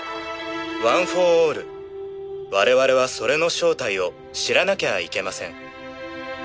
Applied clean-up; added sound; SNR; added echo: none; none; none; none.